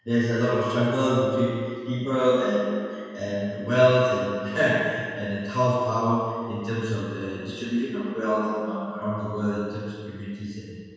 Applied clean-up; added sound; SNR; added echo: none; none; none; reverberation time 1.9 s.